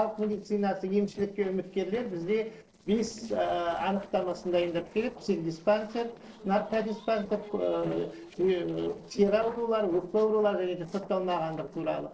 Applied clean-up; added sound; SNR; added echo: neural separator model SepFormer DNS4.